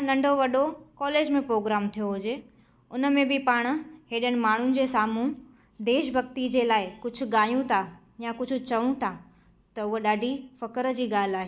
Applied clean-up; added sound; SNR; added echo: none; none; none; none.